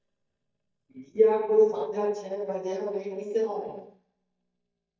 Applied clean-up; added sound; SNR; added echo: neural mask model DeepFilterNet 3.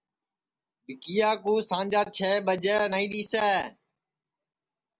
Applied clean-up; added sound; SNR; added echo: none; none; none; none.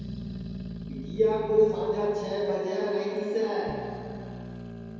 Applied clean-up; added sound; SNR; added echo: none; Growling; 11 dB; reverberation time 2.2 s.